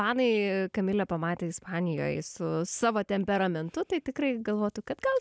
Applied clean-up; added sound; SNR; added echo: none; none; none; none.